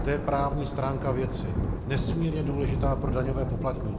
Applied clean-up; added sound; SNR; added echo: none; Thunder; 0 dB; reverberation time 1.4 s.